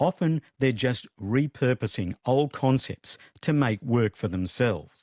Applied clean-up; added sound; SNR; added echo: none; none; none; none.